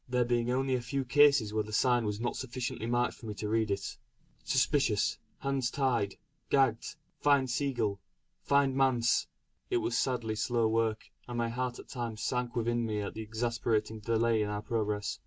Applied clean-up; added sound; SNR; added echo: none; none; none; none.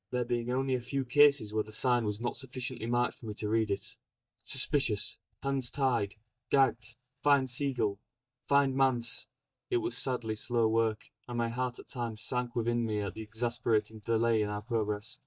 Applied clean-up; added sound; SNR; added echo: neural mask model DeepFilterNet 3.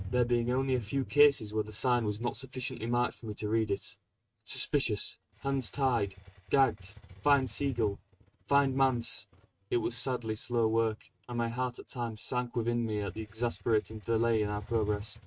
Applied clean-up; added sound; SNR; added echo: neural mask model RNNoise.